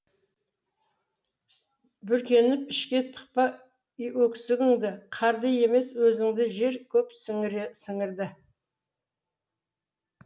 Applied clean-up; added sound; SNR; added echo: none; none; none; none.